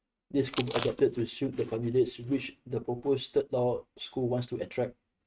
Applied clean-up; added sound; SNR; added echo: neural mask model RNNoise.